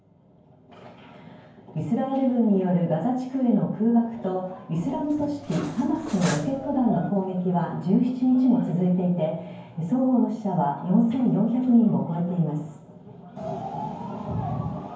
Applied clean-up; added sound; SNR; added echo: none; Cutlery, silverware; 14 dB; reverberation time 0.9 s.